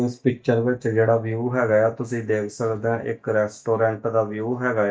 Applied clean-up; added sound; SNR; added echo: neural mask model DeepFilterNet 3.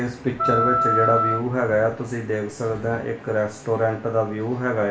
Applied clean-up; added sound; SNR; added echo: none; Wind instrument, woodwind instrument; 0 dB; reverberation time 0.4 s.